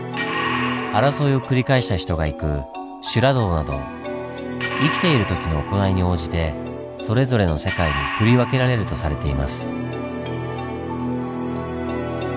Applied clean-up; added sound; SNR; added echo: none; none; none; none.